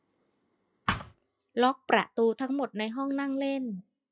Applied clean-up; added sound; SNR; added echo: classical method log-MMSE.